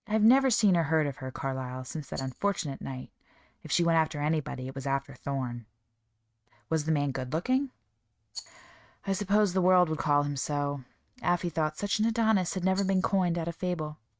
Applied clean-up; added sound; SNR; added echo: neural mask model RNNoise.